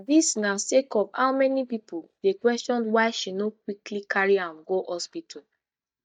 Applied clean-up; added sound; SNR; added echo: neural mask model DeepFilterNet 3.